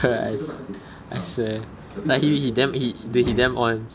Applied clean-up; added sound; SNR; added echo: none; Sliding door / Slam; 18 dB; none.